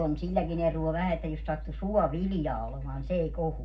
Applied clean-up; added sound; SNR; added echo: none; none; none; reverberation time 0.4 s.